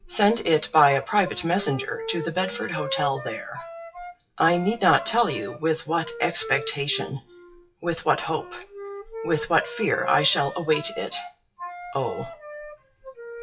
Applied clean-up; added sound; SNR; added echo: classical method WPE with log-MMSE.